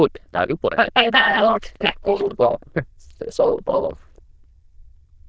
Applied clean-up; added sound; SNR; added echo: neural diffusion model UNIVERSE++.